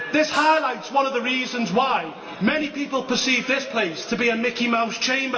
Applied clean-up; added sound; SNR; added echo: none; Snare drum; 15 dB; reverberation time 1.0 s.